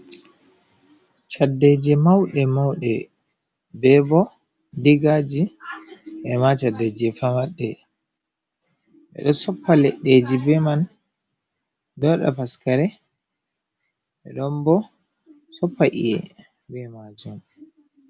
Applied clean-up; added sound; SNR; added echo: none; none; none; none.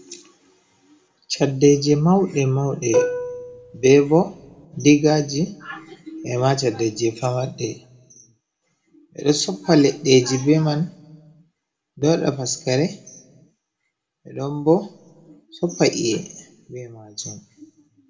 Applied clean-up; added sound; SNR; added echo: none; Plucked string instrument; 4 dB; reverberation time 0.7 s.